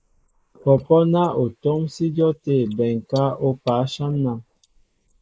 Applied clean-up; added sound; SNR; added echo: neural mask model Resemble Enhance denoiser.